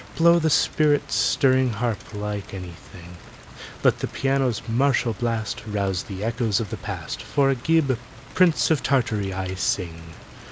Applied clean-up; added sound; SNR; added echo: none; Rain; 19 dB; none.